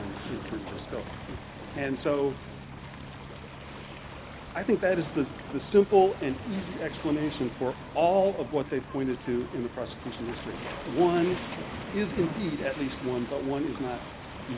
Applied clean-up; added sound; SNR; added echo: none; Waves, surf; 10 dB; none.